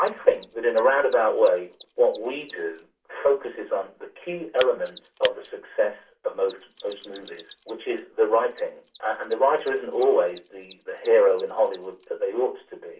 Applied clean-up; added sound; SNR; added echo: none; Mechanisms; 19 dB; reverberation time 0.3 s.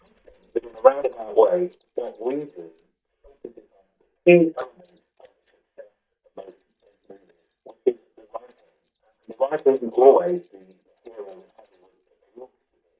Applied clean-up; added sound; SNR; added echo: neural mask model DeepFilterNet 3.